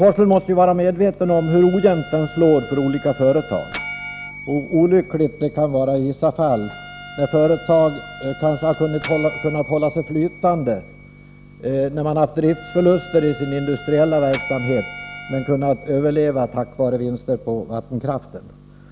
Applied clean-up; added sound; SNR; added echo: none; Trumpet + Bell; 18 dB; none.